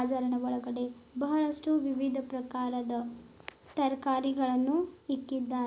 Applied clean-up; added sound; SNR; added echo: none; none; none; none.